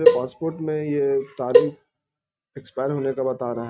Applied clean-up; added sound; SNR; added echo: neural mask model RNNoise.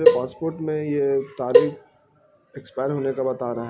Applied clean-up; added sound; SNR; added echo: none; Cowbell; -3 dB; none.